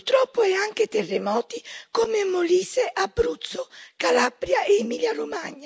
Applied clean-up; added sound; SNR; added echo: none; none; none; none.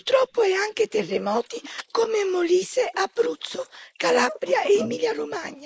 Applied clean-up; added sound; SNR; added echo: neural mask model Resemble Enhance denoiser.